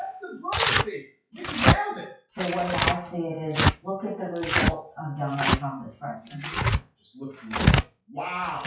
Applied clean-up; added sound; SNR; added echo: classical method WPE with log-MMSE.